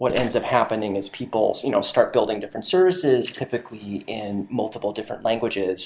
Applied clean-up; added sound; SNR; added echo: neural mask model Resemble Enhance denoiser.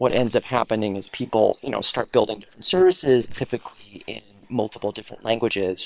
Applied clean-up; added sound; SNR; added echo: neural separator model SepFormer WHAM!.